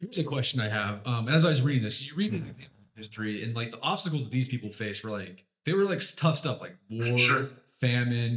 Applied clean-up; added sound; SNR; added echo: neural mask model DeepFilterNet 3.